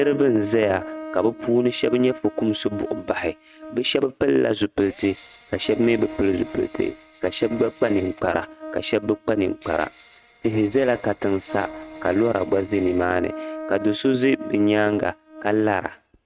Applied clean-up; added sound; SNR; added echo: neural mask model RNNoise.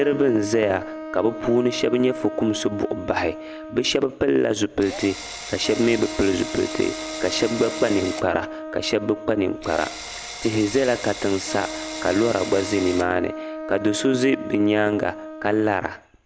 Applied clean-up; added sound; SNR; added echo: none; Wind instrument, woodwind instrument + Drill; 10 dB; none.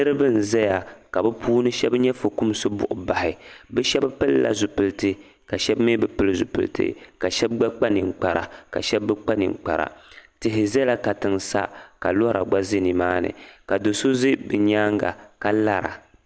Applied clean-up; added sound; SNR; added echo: none; none; none; none.